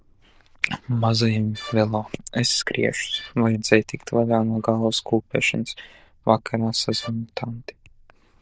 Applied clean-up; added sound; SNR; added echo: neural diffusion model UNIVERSE++.